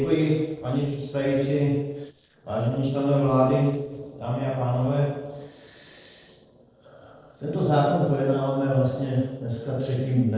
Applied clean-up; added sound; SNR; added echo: neural separator model SepFormer DNS4.